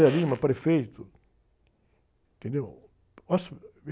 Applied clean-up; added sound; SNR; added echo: none; Fart; 15 dB; none.